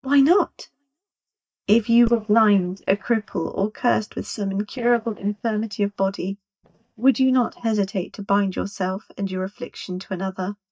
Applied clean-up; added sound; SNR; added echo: neural mask model DeepFilterNet 3.